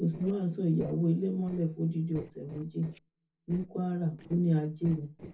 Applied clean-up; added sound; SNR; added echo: neural separator model SepFormer DNS4.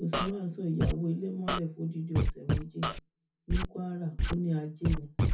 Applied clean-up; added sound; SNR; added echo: none; Scratching (performance technique); -2 dB; reverberation time 0.3 s.